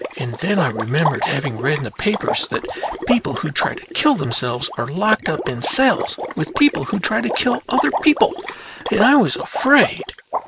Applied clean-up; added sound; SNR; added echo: neural mask model Resemble Enhance denoiser.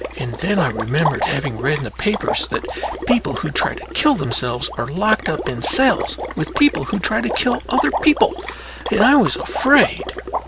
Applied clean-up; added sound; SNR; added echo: none; Water / Liquid; 6 dB; none.